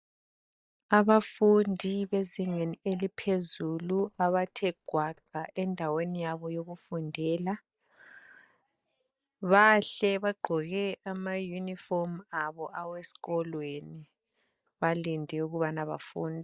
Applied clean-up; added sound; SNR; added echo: neural mask model DeepFilterNet 3.